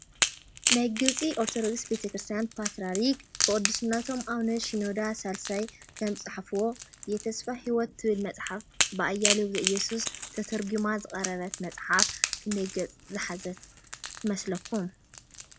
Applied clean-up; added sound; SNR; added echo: none; Crack / Crackle; 3 dB; none.